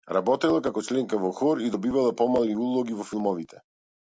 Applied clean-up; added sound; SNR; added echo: none; none; none; none.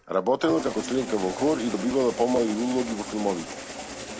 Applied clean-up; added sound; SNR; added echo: none; Engine starting; 10 dB; none.